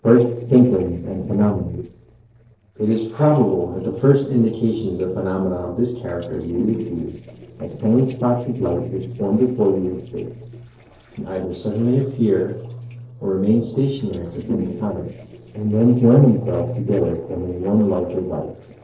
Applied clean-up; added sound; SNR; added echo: neural separator model SepFormer DNS4.